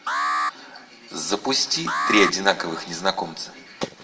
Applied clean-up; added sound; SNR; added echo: none; Alarm; 3 dB; reverberation time 1.1 s.